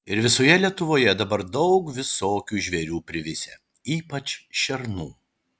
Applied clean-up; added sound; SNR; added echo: none; none; none; none.